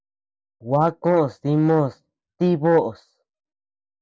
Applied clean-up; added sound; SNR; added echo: none; none; none; none.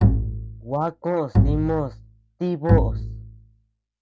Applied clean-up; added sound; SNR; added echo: none; Bowed string instrument; -4 dB; none.